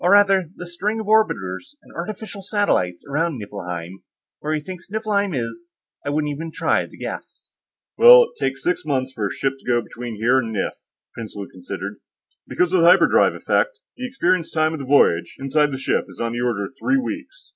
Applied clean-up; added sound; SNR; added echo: none; none; none; none.